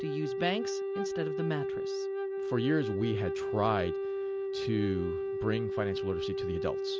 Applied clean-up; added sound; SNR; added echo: none; Wind instrument, woodwind instrument; 0 dB; none.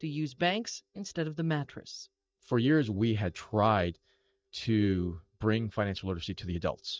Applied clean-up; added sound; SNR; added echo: neural mask model DeepFilterNet 3.